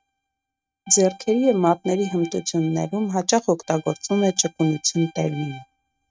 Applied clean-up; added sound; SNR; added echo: neural mask model RNNoise.